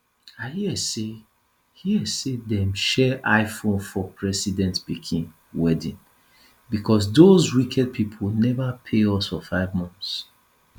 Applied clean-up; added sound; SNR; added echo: none; none; none; none.